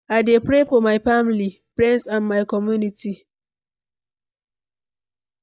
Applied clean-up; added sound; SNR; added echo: neural mask model DeepFilterNet 3.